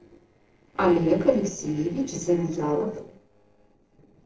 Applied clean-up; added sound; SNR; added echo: neural separator model SepFormer DNS4.